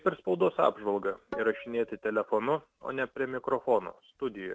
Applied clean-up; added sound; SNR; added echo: neural mask model RNNoise.